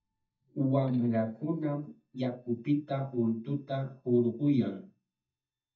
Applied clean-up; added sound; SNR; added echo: neural mask model DeepFilterNet 3.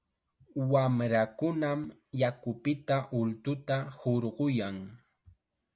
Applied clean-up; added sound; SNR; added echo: none; none; none; none.